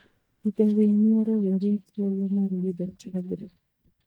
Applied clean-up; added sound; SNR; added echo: neural mask model DeepFilterNet 3.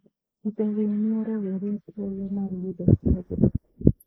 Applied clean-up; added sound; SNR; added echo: neural mask model Resemble Enhance denoiser.